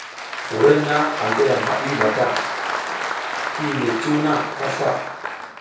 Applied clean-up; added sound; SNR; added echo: none; Applause; 4 dB; reverberation time 0.6 s.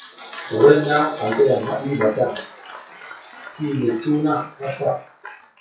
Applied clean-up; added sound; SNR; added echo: classical method WPE with log-MMSE.